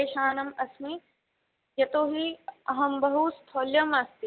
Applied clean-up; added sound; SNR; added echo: none; none; none; none.